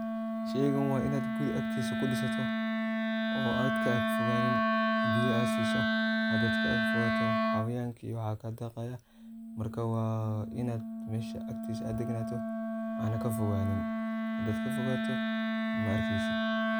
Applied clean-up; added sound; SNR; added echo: none; Wind instrument, woodwind instrument; -4 dB; none.